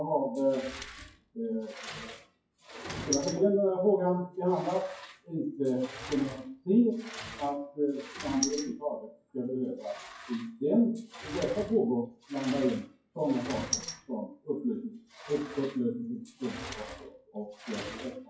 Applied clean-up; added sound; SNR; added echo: classical method WPE with log-MMSE.